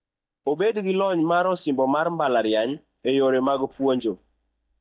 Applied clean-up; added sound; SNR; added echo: neural mask model DeepFilterNet 3.